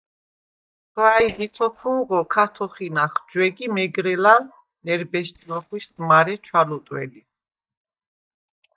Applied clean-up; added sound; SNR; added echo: neural mask model DeepFilterNet 3.